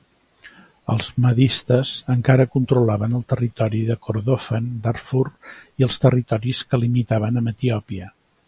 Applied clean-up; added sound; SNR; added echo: none; none; none; none.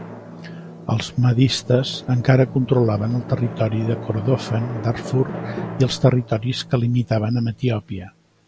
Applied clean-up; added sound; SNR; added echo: none; Drum; 13 dB; none.